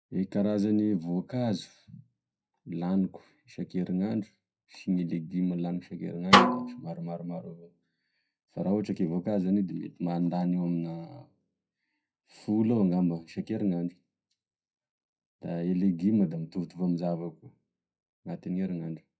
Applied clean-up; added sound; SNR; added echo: classical method WPE with log-MMSE.